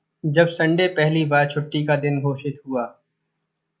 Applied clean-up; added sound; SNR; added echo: none; none; none; none.